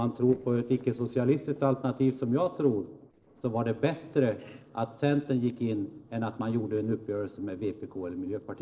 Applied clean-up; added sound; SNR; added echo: neural separator model SepFormer DNS4.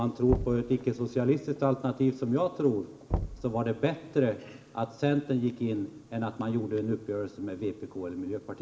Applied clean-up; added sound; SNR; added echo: none; Knock; 9 dB; reverberation time 1.2 s.